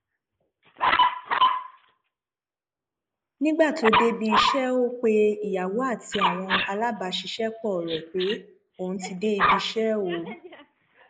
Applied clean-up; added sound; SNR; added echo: neural mask model Resemble Enhance denoiser.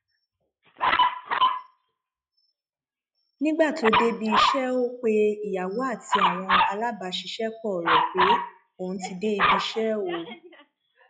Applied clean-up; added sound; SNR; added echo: classical method log-MMSE.